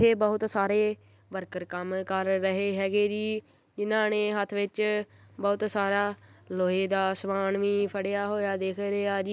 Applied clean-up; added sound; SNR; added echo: none; none; none; none.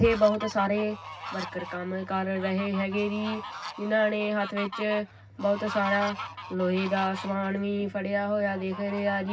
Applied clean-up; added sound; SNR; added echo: none; Fowl; 12 dB; reverberation time 0.4 s.